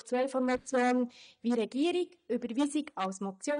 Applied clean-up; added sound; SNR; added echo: neural mask model DeepFilterNet 3.